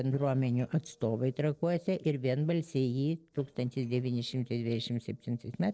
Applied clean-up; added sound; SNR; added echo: neural separator model SepFormer DNS4.